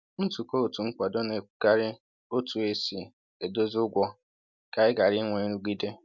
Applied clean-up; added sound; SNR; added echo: none; none; none; none.